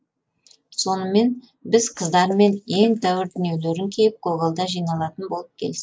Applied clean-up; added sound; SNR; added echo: neural mask model Resemble Enhance denoiser.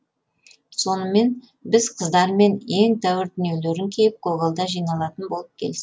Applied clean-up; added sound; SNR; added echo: none; none; none; none.